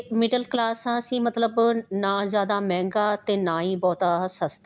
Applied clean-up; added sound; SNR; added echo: none; none; none; none.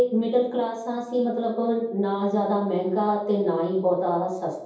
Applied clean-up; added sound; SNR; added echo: none; none; none; reverberation time 0.7 s.